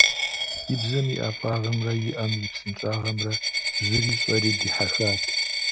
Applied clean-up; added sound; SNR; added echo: none; Coin (dropping); -1 dB; none.